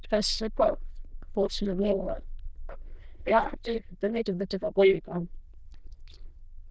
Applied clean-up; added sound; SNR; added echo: neural diffusion model UNIVERSE++.